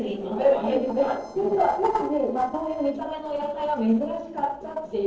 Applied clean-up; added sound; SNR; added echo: neural separator model SepFormer DNS4.